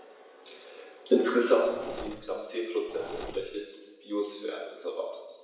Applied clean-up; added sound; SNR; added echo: none; Mechanisms; 12 dB; reverberation time 1.1 s.